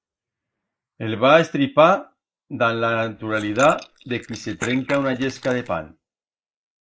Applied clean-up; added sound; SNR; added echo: neural mask model Resemble Enhance denoiser.